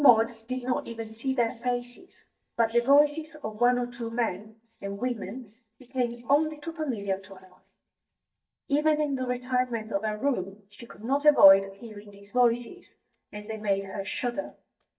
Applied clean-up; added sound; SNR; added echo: neural mask model DeepFilterNet 3.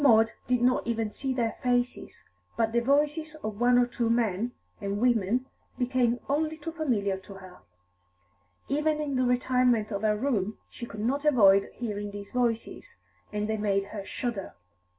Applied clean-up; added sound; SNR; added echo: none; none; none; none.